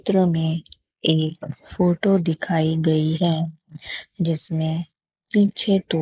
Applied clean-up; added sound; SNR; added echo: neural mask model Resemble Enhance denoiser.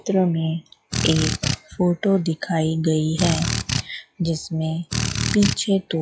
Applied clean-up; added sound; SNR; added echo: classical method log-MMSE.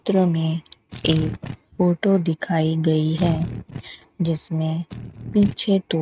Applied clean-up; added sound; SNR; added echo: neural mask model RNNoise.